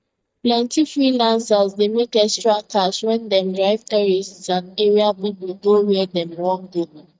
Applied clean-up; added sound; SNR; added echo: neural mask model DeepFilterNet 3.